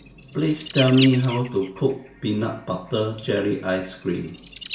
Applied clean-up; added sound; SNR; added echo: none; Bird; 9 dB; reverberation time 0.3 s.